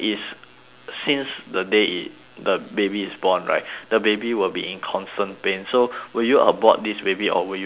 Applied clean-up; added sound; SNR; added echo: none; none; none; none.